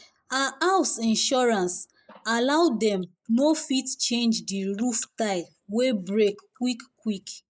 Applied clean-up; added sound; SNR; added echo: neural mask model Resemble Enhance denoiser.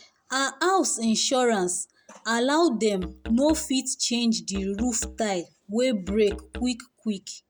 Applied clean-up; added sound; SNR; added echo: none; Musical instrument; 16 dB; none.